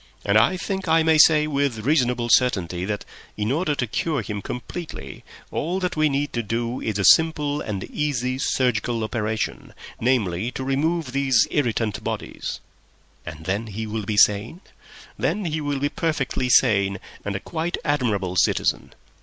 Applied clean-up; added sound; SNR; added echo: none; none; none; none.